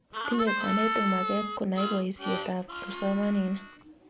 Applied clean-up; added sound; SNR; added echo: none; Harmonica; 3 dB; none.